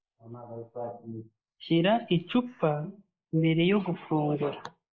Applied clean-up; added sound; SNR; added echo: neural mask model Resemble Enhance denoiser.